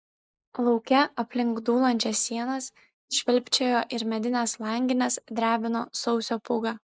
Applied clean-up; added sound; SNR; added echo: neural mask model Resemble Enhance denoiser.